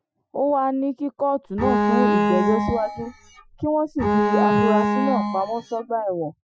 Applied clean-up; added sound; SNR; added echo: classical method Wiener filter.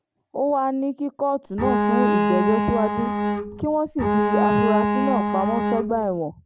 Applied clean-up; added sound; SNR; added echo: none; Bowed string instrument; -2 dB; none.